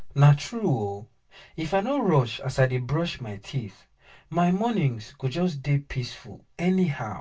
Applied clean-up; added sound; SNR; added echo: none; none; none; reverberation time 0.1 s.